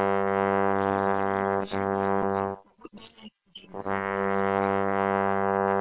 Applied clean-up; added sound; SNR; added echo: neural separator model SepFormer WHAM!.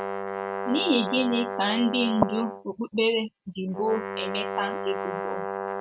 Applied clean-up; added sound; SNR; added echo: none; Brass instrument; 5 dB; none.